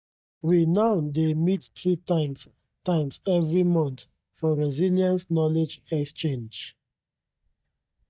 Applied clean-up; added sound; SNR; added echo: neural mask model DeepFilterNet 3.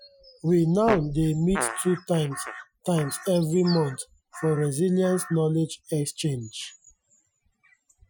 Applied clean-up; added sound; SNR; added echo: classical method Wiener filter.